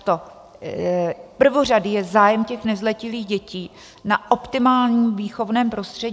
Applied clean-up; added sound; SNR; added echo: none; none; none; none.